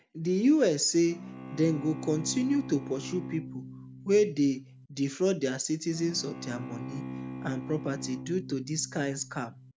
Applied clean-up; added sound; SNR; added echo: none; Bowed string instrument; 11 dB; none.